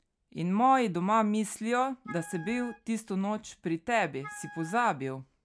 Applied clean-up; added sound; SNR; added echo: none; Wind instrument, woodwind instrument; 18 dB; none.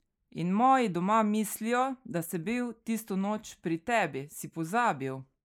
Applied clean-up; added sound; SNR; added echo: neural mask model Resemble Enhance denoiser.